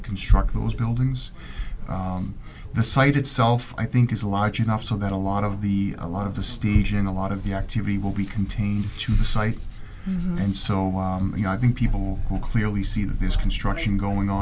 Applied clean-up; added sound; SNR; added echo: none; none; none; none.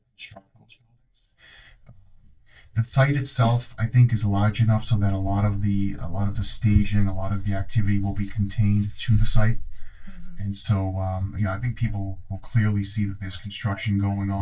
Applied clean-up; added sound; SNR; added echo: neural mask model DeepFilterNet 3.